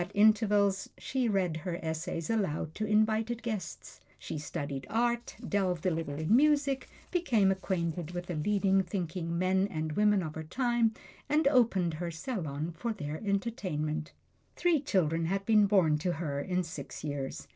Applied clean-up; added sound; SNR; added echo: neural separator model SepFormer DNS4.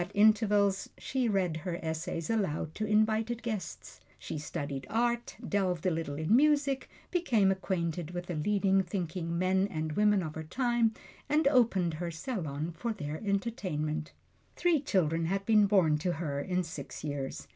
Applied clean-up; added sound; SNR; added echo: none; none; none; none.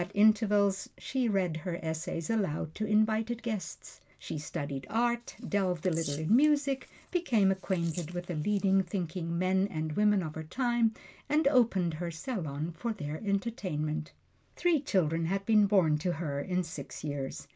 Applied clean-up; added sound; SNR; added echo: neural mask model Resemble Enhance denoiser.